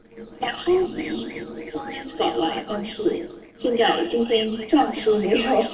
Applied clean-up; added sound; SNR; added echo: neural separator model SepFormer DNS4.